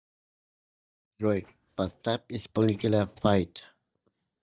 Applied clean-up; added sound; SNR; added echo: neural mask model DeepFilterNet 3.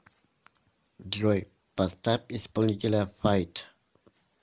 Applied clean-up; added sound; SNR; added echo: none; none; none; none.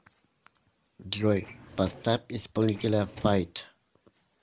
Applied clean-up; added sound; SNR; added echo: none; Drawer open or close; 18 dB; none.